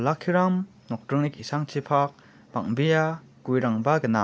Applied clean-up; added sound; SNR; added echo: none; none; none; none.